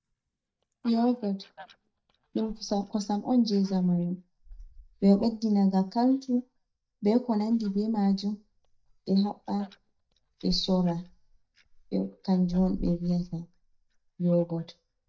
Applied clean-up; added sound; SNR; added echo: neural mask model DeepFilterNet 3.